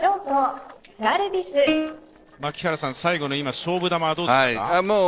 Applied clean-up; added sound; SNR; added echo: neural separator model SepFormer DNS4.